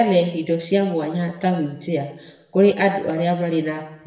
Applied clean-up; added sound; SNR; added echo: none; none; none; reverberation time 0.8 s.